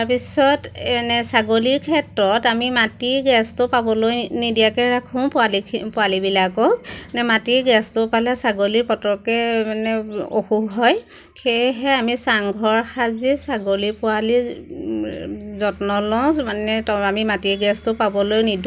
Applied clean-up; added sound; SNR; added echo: none; none; none; none.